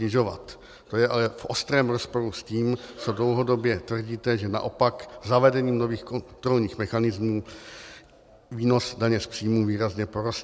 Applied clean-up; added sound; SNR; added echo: none; none; none; none.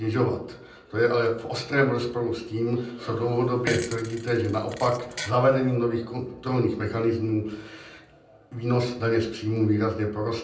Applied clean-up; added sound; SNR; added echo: none; Fart; 12 dB; reverberation time 0.6 s.